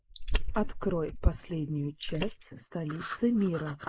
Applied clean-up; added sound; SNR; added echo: neural mask model Resemble Enhance denoiser.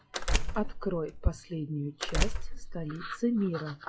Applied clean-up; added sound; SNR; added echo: classical method log-MMSE.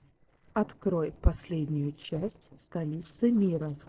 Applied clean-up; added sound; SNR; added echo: neural separator model SepFormer DNS4.